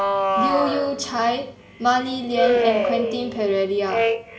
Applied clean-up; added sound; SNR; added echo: none; Alarm; 0 dB; reverberation time 0.2 s.